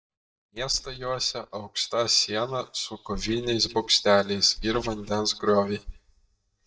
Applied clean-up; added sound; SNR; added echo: neural mask model DeepFilterNet 3.